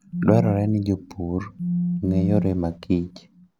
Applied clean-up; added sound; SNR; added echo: none; Telephone; 4 dB; none.